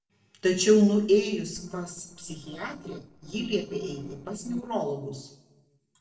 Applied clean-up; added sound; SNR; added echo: neural separator model SepFormer DNS4.